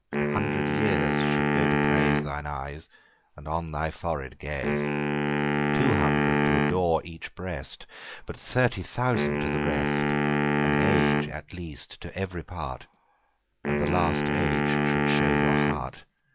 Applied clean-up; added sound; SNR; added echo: none; Wind instrument, woodwind instrument; -5 dB; none.